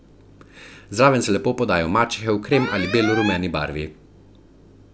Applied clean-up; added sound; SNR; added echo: none; Alarm; 8 dB; none.